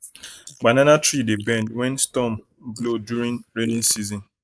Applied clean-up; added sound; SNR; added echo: neural mask model Resemble Enhance denoiser.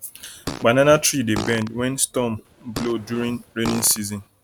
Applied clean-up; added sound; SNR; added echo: none; Fart; 12 dB; none.